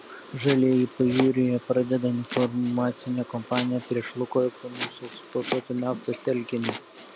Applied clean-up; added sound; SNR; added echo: none; Domestic sounds, home sounds; 10 dB; none.